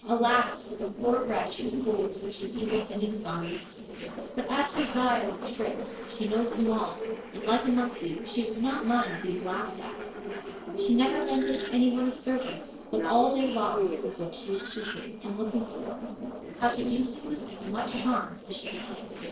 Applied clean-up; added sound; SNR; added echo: neural separator model SepFormer DNS4.